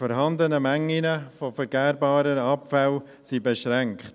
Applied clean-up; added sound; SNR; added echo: none; none; none; none.